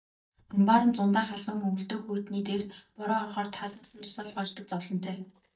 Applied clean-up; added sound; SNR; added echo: neural mask model DeepFilterNet 3.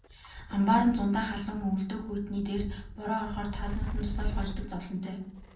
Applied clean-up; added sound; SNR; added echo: none; Wind; 6 dB; reverberation time 0.6 s.